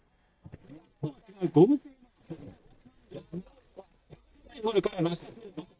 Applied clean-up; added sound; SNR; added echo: neural mask model DeepFilterNet 3.